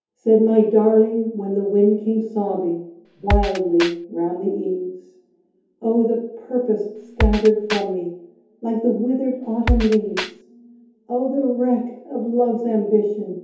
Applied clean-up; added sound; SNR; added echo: none; Drum kit; 3 dB; reverberation time 0.7 s.